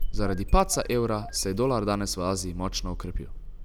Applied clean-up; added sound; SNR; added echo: none; Engine starting / Car; 6 dB; none.